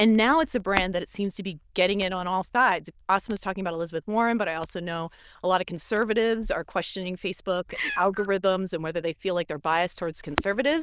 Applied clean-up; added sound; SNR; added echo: neural diffusion model UNIVERSE++.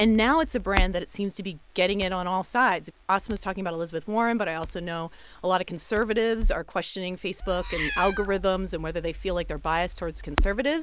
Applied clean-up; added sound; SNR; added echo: none; Crackle + Meow; 7 dB; none.